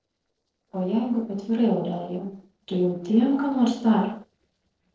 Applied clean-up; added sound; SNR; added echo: neural separator model SepFormer DNS4.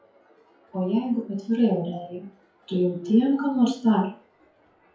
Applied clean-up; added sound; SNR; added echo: classical method WPE with log-MMSE.